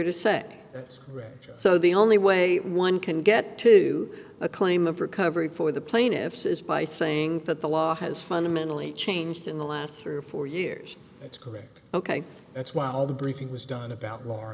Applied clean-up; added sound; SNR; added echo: none; none; none; none.